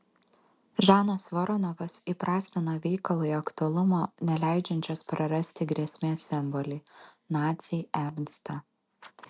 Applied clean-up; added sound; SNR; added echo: none; none; none; none.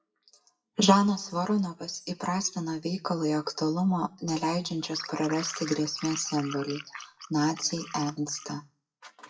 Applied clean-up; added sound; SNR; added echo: classical method WPE with log-MMSE.